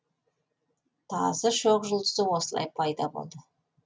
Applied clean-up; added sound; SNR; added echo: none; none; none; none.